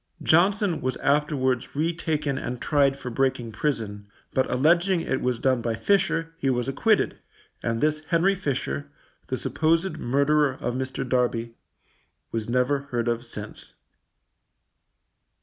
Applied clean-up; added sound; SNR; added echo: none; none; none; none.